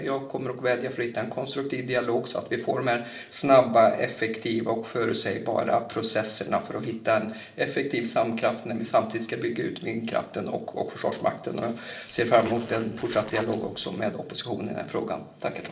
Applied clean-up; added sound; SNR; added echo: neural separator model SepFormer DNS4.